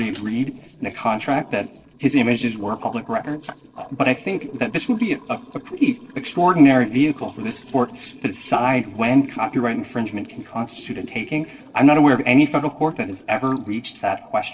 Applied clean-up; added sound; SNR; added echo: neural separator model SepFormer DNS4.